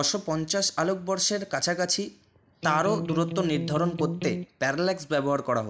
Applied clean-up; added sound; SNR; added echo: none; Electric guitar; 4 dB; none.